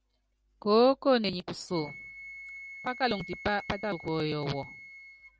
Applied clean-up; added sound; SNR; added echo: none; Wind instrument, woodwind instrument; 17 dB; none.